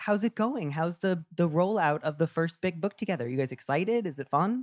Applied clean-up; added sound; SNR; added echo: none; none; none; none.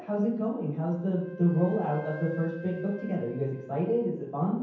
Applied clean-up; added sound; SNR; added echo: none; Wind instrument, woodwind instrument; 18 dB; reverberation time 0.9 s.